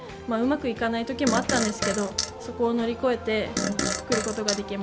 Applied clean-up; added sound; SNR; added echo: none; Fart; 3 dB; none.